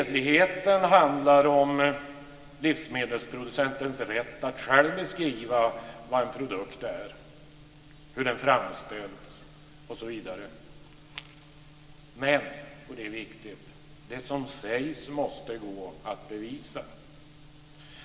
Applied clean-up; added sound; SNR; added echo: none; none; none; reverberation time 1.9 s.